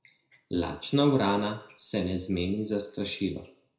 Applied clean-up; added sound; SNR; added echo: none; none; none; reverberation time 0.4 s.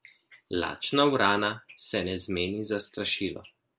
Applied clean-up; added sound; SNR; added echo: none; none; none; none.